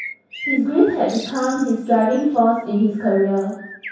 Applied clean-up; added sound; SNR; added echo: none; Bird; 15 dB; reverberation time 0.7 s.